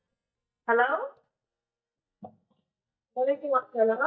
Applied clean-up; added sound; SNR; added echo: neural mask model DeepFilterNet 3.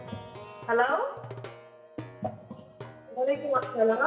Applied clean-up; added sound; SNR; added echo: none; Plucked string instrument; 14 dB; reverberation time 1.1 s.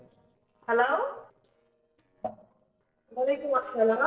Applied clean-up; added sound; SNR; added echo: neural separator model SepFormer DNS4.